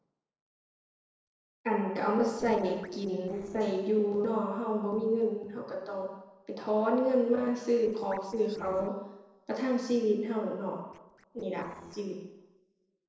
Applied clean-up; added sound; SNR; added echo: neural separator model SepFormer DNS4.